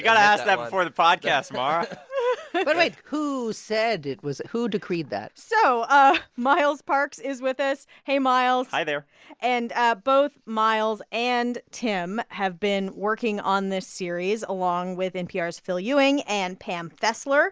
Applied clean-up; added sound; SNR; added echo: none; none; none; none.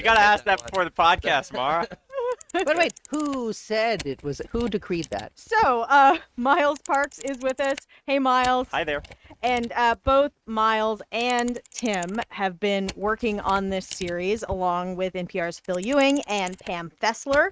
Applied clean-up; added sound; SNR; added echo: neural mask model RNNoise.